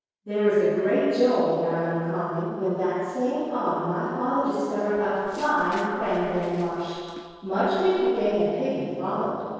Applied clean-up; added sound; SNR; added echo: neural separator model SepFormer DNS4.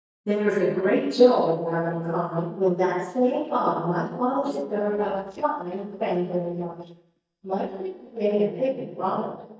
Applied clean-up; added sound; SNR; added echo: neural mask model DeepFilterNet 3.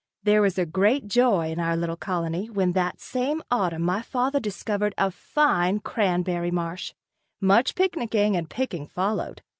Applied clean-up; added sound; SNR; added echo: none; none; none; none.